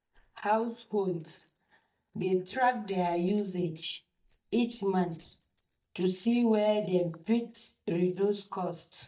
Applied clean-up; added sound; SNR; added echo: neural mask model DeepFilterNet 3.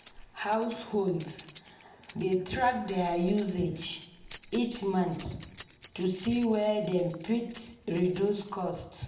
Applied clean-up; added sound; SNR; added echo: none; Keys jangling; 18 dB; reverberation time 0.6 s.